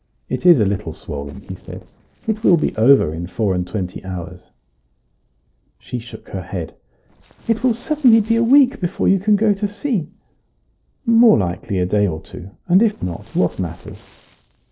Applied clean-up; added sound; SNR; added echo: neural separator model SepFormer DNS4.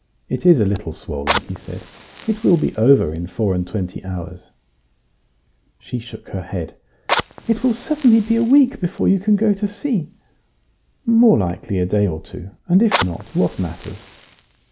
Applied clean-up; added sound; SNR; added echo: none; Fire; 13 dB; none.